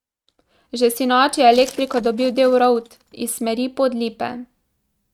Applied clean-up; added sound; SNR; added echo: neural mask model RNNoise.